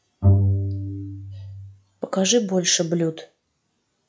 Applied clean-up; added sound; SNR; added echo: classical method log-MMSE.